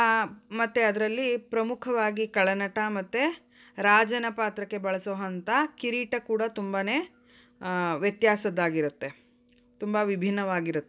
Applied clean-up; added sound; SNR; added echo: none; none; none; none.